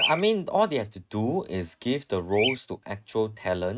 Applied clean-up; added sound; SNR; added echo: neural mask model RNNoise.